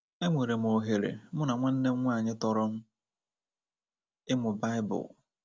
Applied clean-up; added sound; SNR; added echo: none; none; none; none.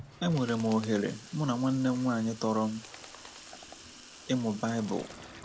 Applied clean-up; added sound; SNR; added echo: none; Sink (filling or washing) / Water tap, faucet + Bird; 17 dB; none.